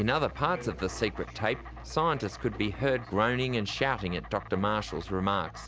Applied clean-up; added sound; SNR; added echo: none; Insect; 19 dB; none.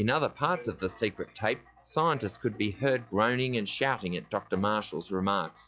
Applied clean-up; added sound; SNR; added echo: classical method log-MMSE.